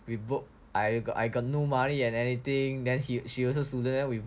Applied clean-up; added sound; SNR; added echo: none; none; none; none.